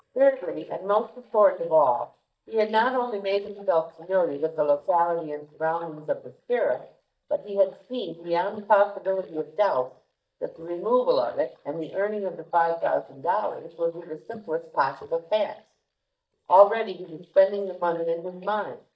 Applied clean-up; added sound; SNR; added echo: neural mask model DeepFilterNet 3.